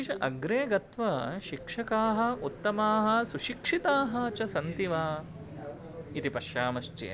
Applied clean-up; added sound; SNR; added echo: none; none; none; none.